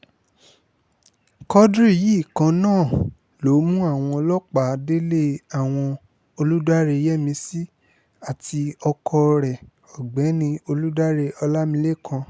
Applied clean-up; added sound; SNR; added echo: none; none; none; none.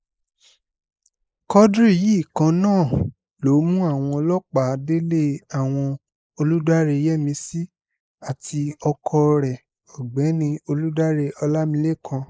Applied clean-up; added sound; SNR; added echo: neural mask model Resemble Enhance denoiser.